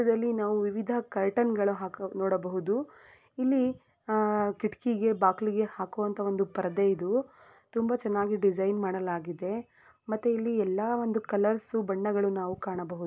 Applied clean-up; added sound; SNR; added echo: none; none; none; none.